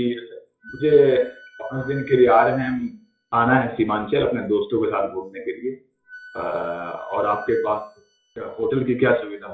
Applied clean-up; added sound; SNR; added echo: classical method WPE with log-MMSE.